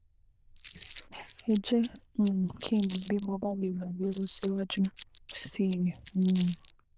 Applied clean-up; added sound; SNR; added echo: neural diffusion model UNIVERSE++.